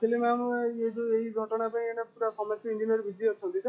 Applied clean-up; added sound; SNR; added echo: classical method log-MMSE.